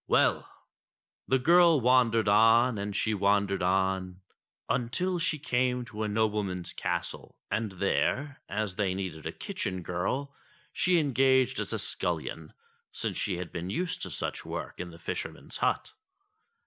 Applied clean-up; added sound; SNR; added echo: none; none; none; none.